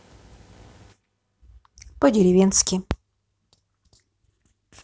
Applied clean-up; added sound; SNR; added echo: none; none; none; none.